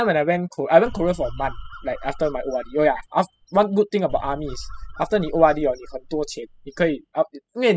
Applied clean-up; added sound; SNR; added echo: classical method spectral subtraction.